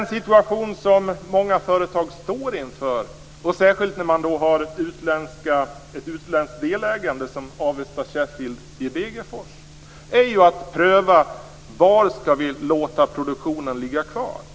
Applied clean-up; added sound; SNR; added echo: none; none; none; none.